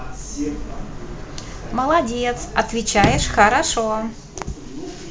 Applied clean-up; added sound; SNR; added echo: none; Sliding door; 7 dB; none.